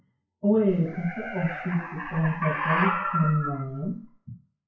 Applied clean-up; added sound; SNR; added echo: classical method WPE with log-MMSE.